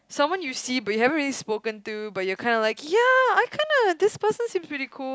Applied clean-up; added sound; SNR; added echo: none; none; none; none.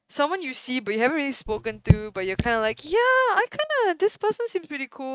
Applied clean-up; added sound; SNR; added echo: neural mask model RNNoise.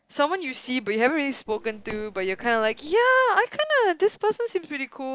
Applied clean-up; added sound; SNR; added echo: neural separator model SepFormer DNS4.